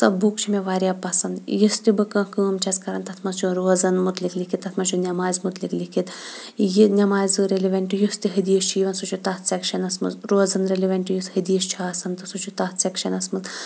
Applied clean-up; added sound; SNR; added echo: none; none; none; none.